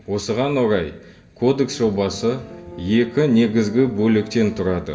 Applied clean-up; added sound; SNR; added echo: none; Piano; 19 dB; reverberation time 0.2 s.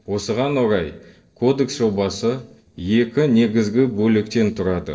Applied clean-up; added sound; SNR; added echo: neural separator model SepFormer DNS4.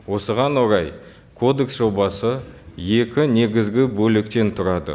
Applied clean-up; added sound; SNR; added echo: none; none; none; none.